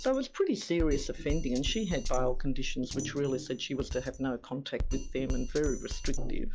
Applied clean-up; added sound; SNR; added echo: classical method log-MMSE.